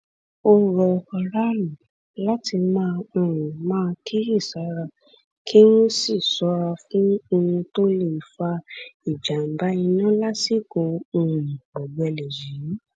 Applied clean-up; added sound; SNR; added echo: none; none; none; none.